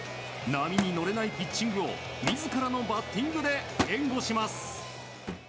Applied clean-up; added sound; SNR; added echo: none; Thump, thud; 9 dB; none.